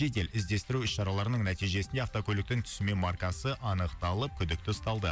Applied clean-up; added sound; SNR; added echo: none; none; none; none.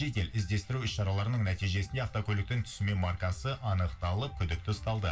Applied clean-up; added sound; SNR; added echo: none; none; none; reverberation time 0.2 s.